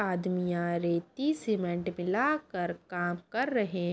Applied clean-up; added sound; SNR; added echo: none; none; none; none.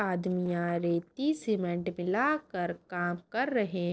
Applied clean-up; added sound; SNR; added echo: neural separator model SepFormer DNS4.